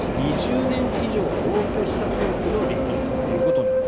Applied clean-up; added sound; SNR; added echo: none; Subway, metro, underground; -4 dB; none.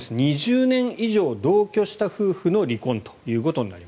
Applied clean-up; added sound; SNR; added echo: none; none; none; none.